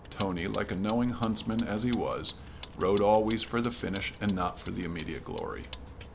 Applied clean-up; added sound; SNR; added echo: none; Vehicle; 13 dB; none.